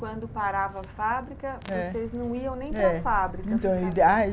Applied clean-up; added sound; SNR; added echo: none; Motor vehicle (road); 11 dB; none.